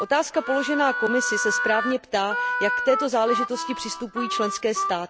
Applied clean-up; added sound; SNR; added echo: none; Harmonica; 3 dB; none.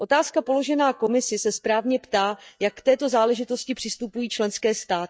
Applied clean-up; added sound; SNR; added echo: neural mask model DeepFilterNet 3.